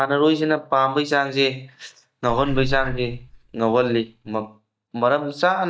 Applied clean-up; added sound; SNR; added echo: neural mask model DeepFilterNet 3.